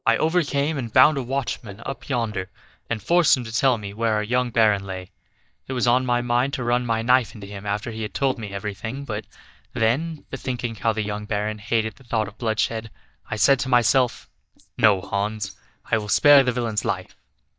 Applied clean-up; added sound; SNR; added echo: neural mask model DeepFilterNet 3.